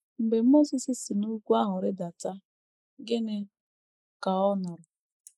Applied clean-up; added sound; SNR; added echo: neural mask model Resemble Enhance denoiser.